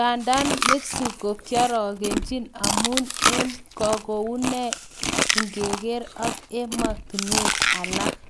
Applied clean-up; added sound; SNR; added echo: none; Chewing, mastication + Chewing, mastication; -1 dB; none.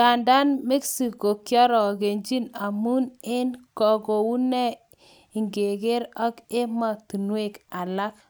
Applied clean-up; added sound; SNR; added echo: none; none; none; none.